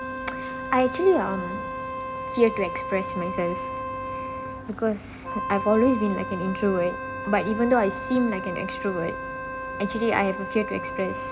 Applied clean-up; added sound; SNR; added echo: none; Wind instrument, woodwind instrument; 7 dB; none.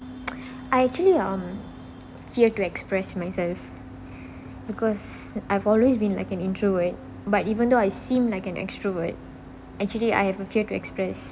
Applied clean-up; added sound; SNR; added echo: none; none; none; none.